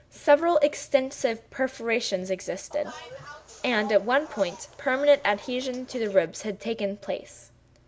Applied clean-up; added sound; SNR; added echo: none; Bus; 18 dB; none.